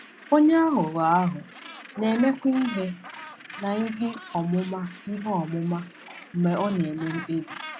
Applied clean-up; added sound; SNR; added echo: none; Gull, seagull; 17 dB; none.